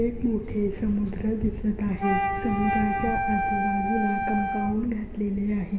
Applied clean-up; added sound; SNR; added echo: none; Wind instrument, woodwind instrument; 2 dB; reverberation time 2.7 s.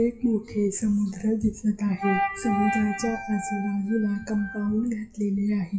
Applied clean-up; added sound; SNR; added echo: classical method WPE with log-MMSE.